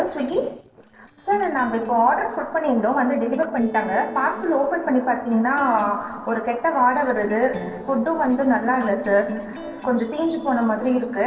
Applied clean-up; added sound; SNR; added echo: neural separator model SepFormer DNS4.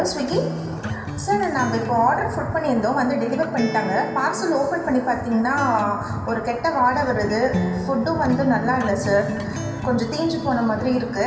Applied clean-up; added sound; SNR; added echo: none; Acoustic guitar; 9 dB; reverberation time 2.4 s.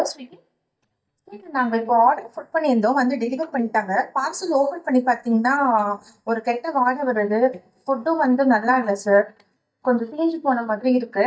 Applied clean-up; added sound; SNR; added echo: neural mask model DeepFilterNet 3.